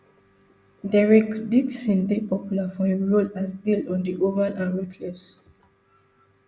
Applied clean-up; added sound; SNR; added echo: none; none; none; none.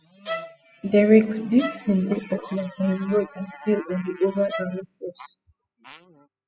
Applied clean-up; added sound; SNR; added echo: classical method spectral subtraction.